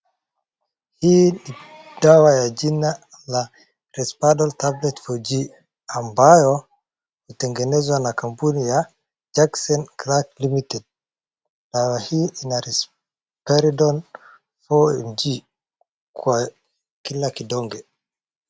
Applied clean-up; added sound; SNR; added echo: none; none; none; none.